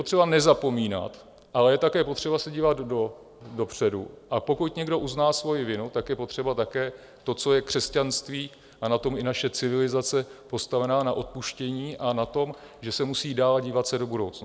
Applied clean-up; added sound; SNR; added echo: none; none; none; none.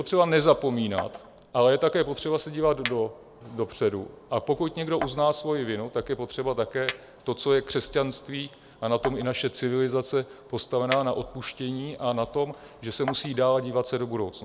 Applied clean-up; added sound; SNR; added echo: none; Chink, clink; 8 dB; none.